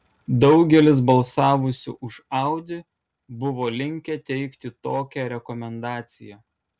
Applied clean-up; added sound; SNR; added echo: none; none; none; none.